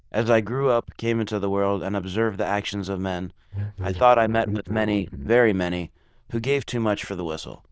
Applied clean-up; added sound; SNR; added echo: neural diffusion model UNIVERSE++.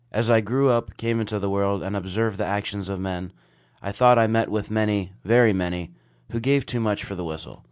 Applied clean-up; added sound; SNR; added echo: none; none; none; none.